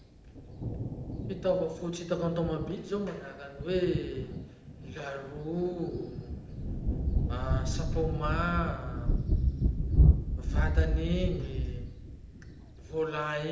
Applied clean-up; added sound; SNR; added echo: none; Thunder; -4 dB; reverberation time 0.7 s.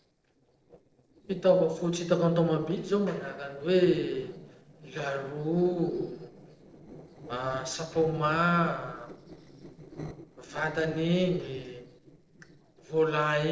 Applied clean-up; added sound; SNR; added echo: neural separator model SepFormer DNS4.